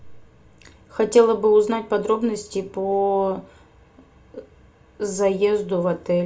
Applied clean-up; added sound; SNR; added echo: none; none; none; reverberation time 0.2 s.